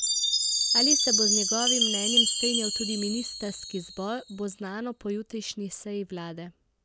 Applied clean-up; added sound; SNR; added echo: none; Chime; -5 dB; none.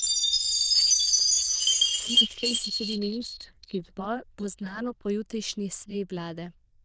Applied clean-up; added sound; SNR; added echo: neural diffusion model UNIVERSE++.